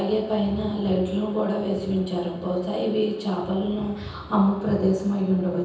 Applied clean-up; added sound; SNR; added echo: none; none; none; reverberation time 0.9 s.